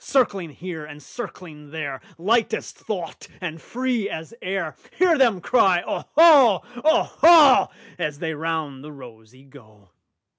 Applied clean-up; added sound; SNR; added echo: none; none; none; none.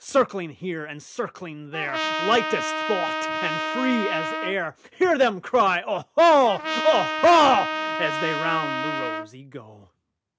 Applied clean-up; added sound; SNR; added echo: none; Trumpet; 4 dB; none.